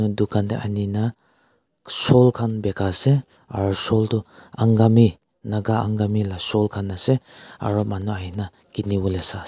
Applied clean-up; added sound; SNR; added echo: none; none; none; none.